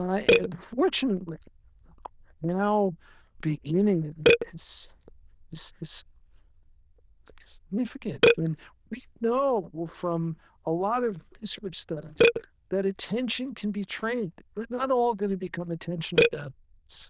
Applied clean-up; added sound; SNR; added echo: neural diffusion model UNIVERSE++.